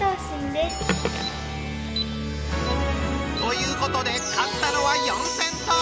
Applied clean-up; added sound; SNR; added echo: none; Alarm; 14 dB; none.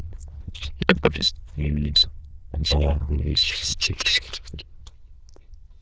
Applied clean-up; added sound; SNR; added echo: neural diffusion model UNIVERSE++.